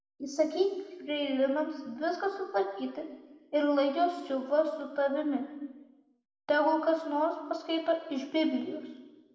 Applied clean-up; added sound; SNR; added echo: none; none; none; reverberation time 1.2 s.